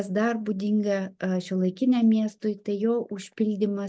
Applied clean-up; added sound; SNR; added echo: none; none; none; none.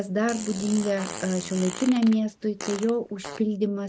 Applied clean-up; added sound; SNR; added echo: none; Fart; 13 dB; none.